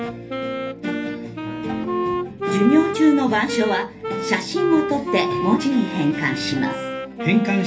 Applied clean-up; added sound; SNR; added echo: none; Wind instrument, woodwind instrument; 5 dB; reverberation time 0.3 s.